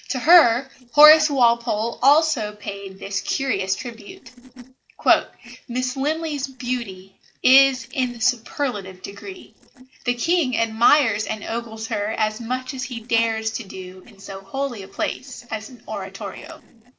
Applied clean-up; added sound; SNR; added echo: neural separator model SepFormer DNS4.